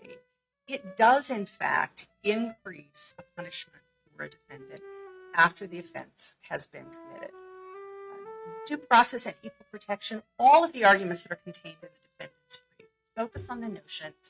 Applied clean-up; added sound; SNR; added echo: neural mask model RNNoise.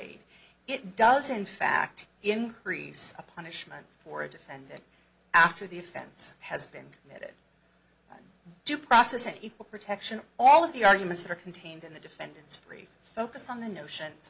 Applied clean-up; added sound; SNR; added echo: none; none; none; none.